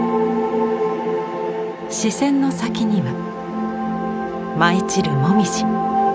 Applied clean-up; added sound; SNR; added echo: none; none; none; none.